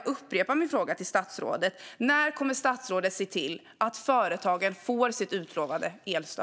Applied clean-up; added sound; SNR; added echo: none; none; none; none.